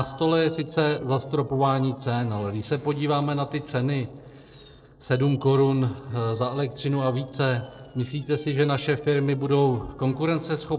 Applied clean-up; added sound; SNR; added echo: neural separator model SepFormer DNS4.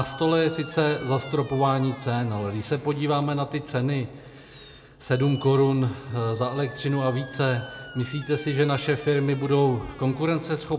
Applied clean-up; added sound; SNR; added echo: none; Squeak; 19 dB; reverberation time 1.4 s.